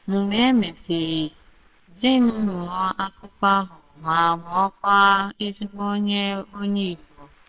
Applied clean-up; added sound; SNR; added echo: neural separator model SepFormer WHAMR!.